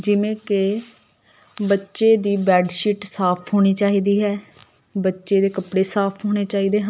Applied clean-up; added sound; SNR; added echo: none; none; none; none.